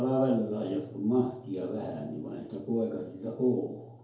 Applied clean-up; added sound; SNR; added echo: none; none; none; reverberation time 2.3 s.